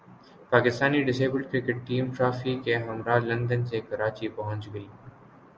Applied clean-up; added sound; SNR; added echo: none; none; none; none.